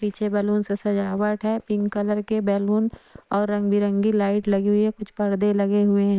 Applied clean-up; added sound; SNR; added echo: neural separator model SepFormer WHAM!.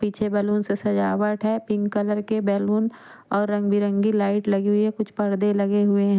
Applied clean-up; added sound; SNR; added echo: none; none; none; none.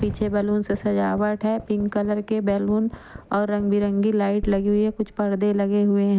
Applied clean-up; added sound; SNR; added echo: none; Fireworks; 18 dB; none.